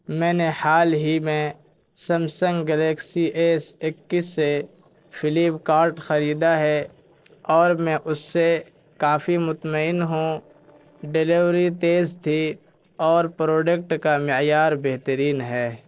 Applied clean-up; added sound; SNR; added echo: neural separator model SepFormer DNS4.